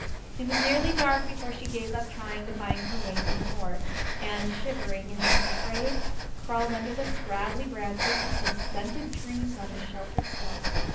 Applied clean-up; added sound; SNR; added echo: none; Breathing; -4 dB; reverberation time 0.6 s.